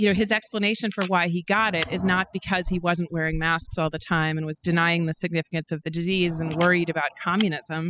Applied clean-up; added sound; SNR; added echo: classical method spectral subtraction.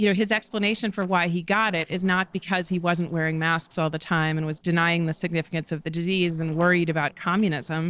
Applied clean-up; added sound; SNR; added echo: neural separator model SepFormer DNS4.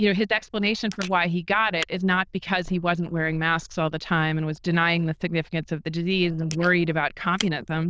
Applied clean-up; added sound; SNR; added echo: neural diffusion model UNIVERSE++.